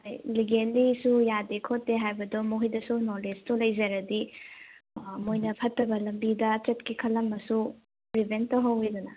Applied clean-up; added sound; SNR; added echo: none; none; none; none.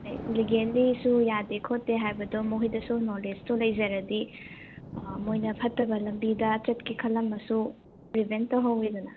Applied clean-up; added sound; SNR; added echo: none; Thunder; 16 dB; none.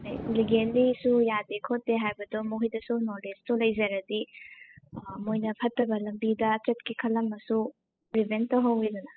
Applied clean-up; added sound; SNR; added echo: classical method spectral subtraction.